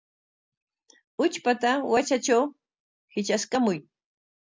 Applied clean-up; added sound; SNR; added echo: none; none; none; none.